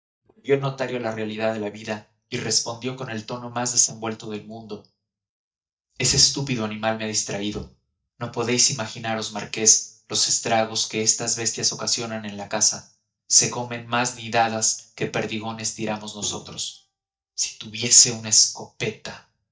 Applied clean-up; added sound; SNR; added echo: neural mask model DeepFilterNet 3.